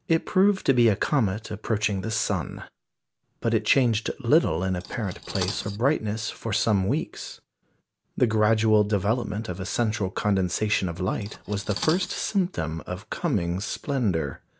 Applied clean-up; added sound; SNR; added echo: none; Cutlery, silverware; 16 dB; none.